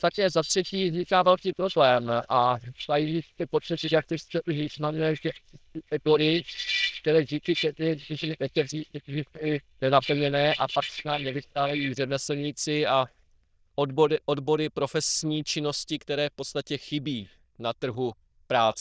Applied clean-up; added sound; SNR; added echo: neural diffusion model UNIVERSE++.